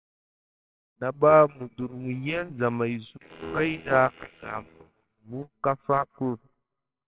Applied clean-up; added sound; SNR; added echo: neural separator model SepFormer WHAMR!.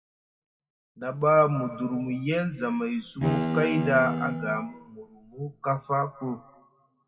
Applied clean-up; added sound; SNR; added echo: classical method WPE with log-MMSE.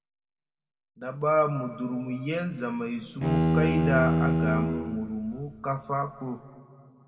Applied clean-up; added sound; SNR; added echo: none; Bowed string instrument; -4 dB; reverberation time 2.0 s.